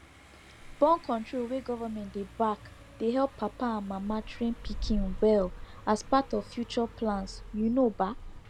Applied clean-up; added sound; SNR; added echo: none; Car passing by; 11 dB; none.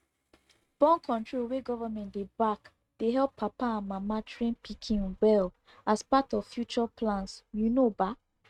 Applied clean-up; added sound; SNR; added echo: neural mask model RNNoise.